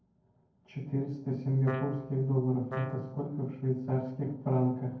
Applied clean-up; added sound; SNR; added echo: neural separator model SepFormer DNS4.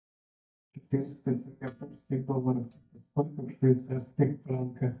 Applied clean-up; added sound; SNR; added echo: neural mask model DeepFilterNet 3.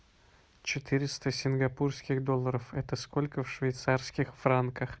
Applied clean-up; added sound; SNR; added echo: none; none; none; none.